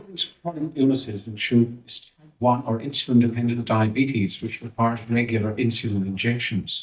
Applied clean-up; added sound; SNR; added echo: neural mask model DeepFilterNet 3.